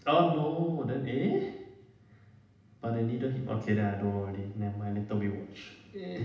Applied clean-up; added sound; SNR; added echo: none; none; none; reverberation time 0.8 s.